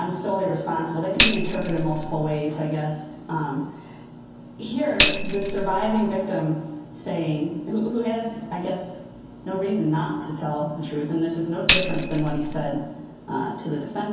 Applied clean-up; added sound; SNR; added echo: none; Tambourine; -1 dB; reverberation time 0.6 s.